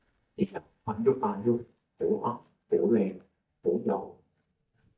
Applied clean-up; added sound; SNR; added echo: neural mask model DeepFilterNet 3.